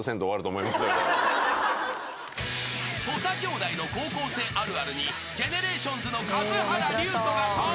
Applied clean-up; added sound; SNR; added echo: none; none; none; none.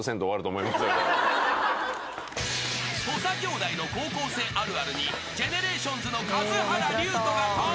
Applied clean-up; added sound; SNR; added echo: none; Bird; 19 dB; none.